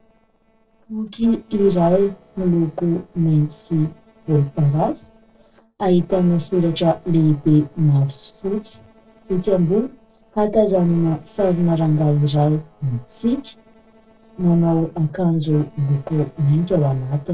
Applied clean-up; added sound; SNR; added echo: neural separator model SepFormer DNS4.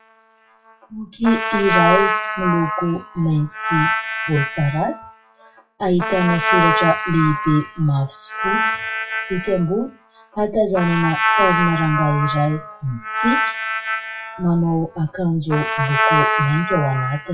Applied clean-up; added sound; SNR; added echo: classical method WPE with log-MMSE.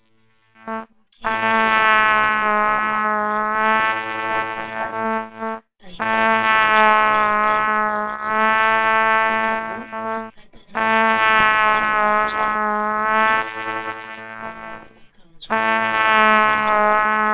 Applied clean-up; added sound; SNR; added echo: neural separator model SepFormer WHAMR!.